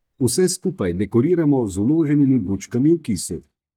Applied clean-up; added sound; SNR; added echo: neural mask model DeepFilterNet 3.